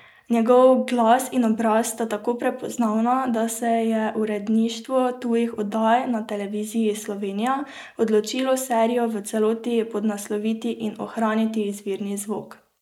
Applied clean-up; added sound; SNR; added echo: neural mask model Resemble Enhance denoiser.